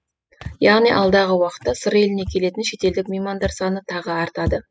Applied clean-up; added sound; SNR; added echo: classical method spectral subtraction.